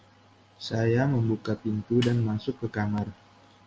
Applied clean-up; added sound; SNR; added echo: none; Snare drum; 17 dB; none.